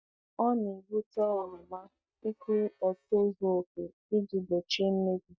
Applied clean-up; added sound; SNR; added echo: neural mask model DeepFilterNet 3.